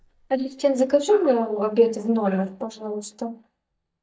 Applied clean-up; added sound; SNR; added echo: neural mask model DeepFilterNet 3.